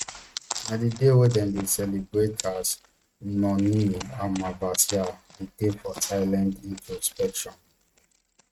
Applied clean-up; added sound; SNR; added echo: neural mask model RNNoise.